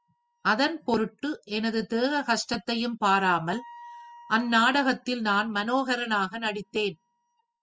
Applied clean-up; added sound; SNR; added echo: classical method spectral subtraction.